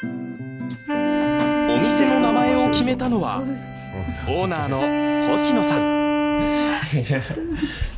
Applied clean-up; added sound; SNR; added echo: none; Wind instrument, woodwind instrument; -1 dB; none.